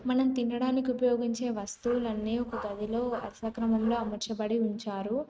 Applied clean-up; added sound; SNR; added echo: neural mask model RNNoise.